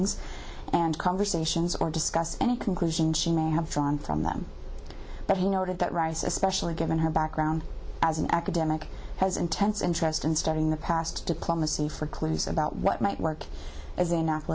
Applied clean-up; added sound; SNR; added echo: none; none; none; none.